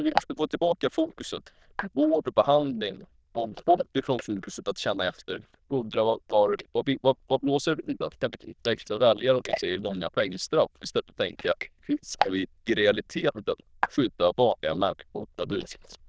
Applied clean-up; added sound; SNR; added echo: neural diffusion model UNIVERSE++.